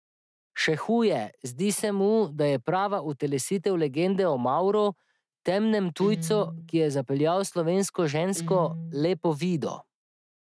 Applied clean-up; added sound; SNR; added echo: neural mask model RNNoise.